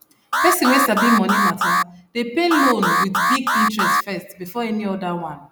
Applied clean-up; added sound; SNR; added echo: none; Alarm; -3 dB; none.